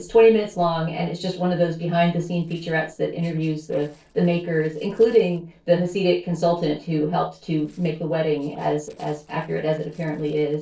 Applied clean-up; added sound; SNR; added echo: neural separator model SepFormer DNS4.